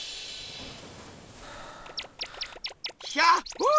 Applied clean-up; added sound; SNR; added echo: none; Breathing + Waves, surf; 18 dB; none.